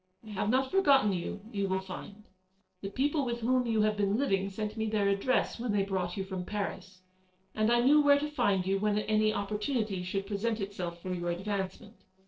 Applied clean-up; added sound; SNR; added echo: neural separator model SepFormer DNS4.